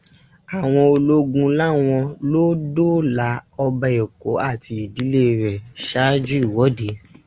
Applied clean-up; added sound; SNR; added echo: none; none; none; none.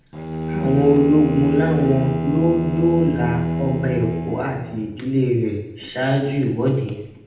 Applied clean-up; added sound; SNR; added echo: none; Bowed string instrument; 5 dB; reverberation time 0.8 s.